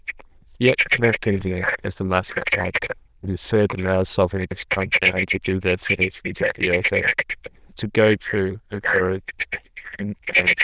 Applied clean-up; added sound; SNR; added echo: neural diffusion model UNIVERSE++.